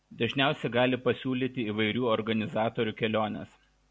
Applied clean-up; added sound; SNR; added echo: none; none; none; none.